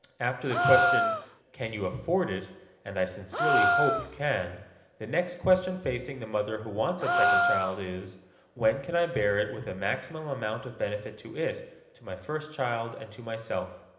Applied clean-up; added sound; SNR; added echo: none; Gasp; -1 dB; reverberation time 1.1 s.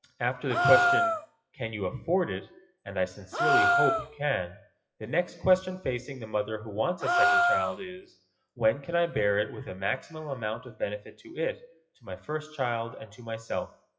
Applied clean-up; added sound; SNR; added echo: classical method WPE with log-MMSE.